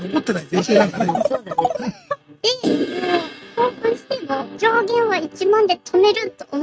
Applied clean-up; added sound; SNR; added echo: neural mask model RNNoise.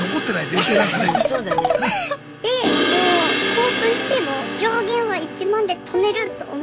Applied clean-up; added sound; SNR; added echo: none; Crash cymbal; 4 dB; none.